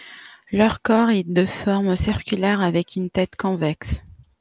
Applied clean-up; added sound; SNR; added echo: none; none; none; none.